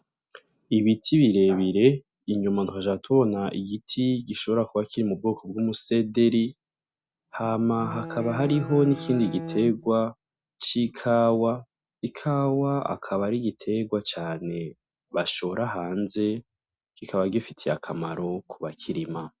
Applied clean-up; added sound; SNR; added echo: none; Bowed string instrument; 10 dB; none.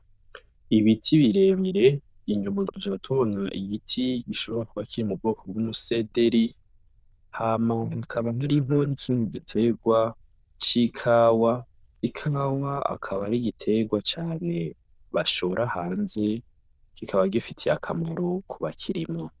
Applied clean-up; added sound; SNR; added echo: neural diffusion model UNIVERSE++.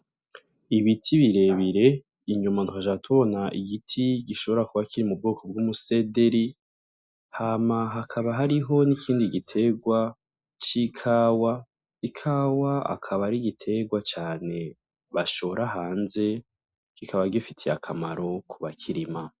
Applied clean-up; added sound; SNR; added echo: neural mask model Resemble Enhance denoiser.